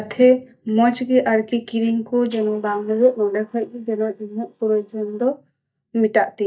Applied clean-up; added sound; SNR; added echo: neural mask model DeepFilterNet 3.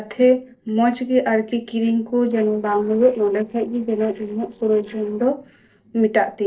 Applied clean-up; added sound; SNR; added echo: neural separator model SepFormer DNS4.